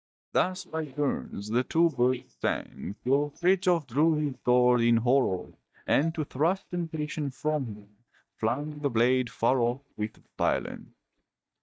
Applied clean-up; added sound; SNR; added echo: neural mask model DeepFilterNet 3.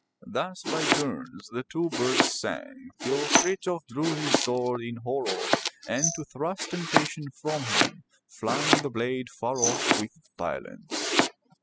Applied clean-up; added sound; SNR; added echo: classical method spectral subtraction.